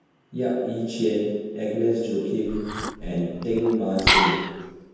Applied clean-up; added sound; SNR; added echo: none; Liquid; 1 dB; reverberation time 1.2 s.